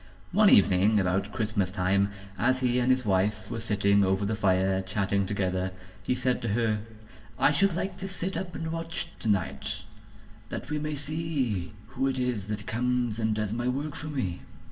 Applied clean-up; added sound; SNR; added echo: none; none; none; reverberation time 1.6 s.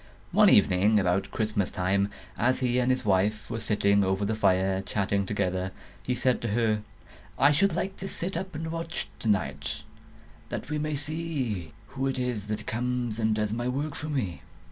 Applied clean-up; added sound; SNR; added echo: none; none; none; none.